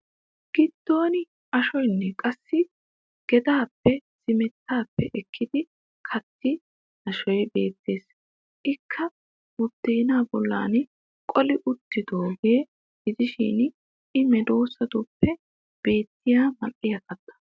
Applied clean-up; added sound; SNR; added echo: none; none; none; none.